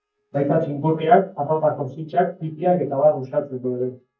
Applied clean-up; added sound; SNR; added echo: neural mask model DeepFilterNet 3.